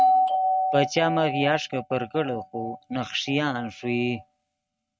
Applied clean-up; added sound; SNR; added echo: neural mask model RNNoise.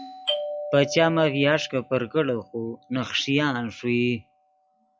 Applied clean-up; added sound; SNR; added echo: classical method log-MMSE.